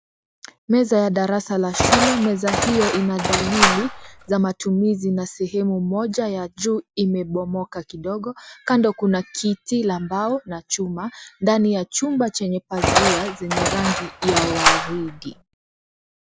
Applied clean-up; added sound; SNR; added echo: none; Engine; -1 dB; none.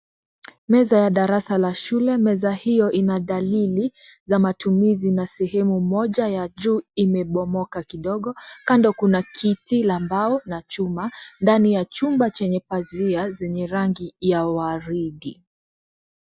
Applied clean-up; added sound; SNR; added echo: none; none; none; none.